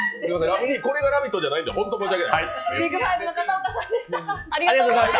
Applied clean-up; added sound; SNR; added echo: classical method log-MMSE.